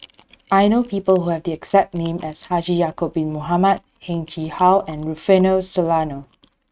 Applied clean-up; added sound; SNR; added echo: neural mask model RNNoise.